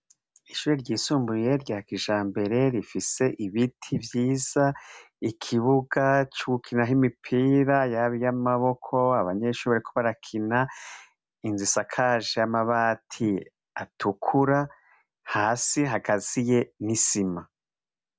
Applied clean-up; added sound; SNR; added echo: none; none; none; none.